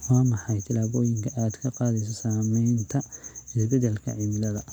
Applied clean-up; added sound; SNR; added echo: none; none; none; none.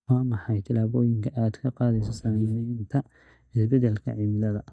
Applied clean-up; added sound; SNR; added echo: neural mask model DeepFilterNet 3.